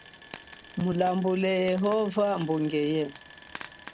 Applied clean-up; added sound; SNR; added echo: none; Frying (food); 18 dB; none.